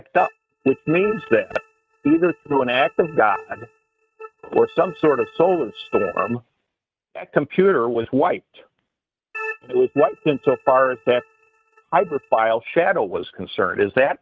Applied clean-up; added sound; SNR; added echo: neural mask model RNNoise.